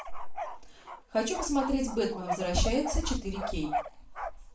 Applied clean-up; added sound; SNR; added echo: none; Bark; 7 dB; reverberation time 0.3 s.